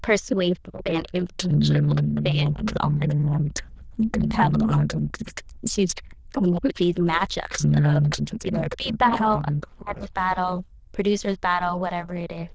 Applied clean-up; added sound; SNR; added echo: neural diffusion model UNIVERSE++.